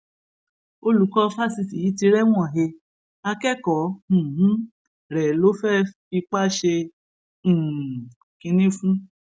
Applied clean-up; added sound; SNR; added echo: none; none; none; none.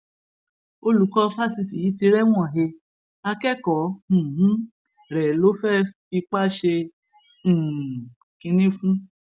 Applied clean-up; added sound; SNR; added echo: none; Chirp, tweet; 8 dB; none.